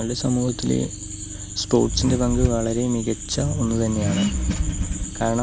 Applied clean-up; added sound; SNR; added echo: none; Accelerating, revving, vroom; 4 dB; none.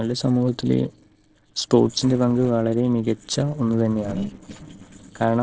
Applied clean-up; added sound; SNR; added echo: neural separator model SepFormer DNS4.